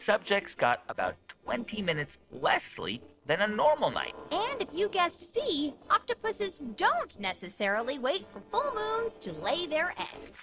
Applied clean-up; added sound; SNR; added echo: neural separator model SepFormer DNS4.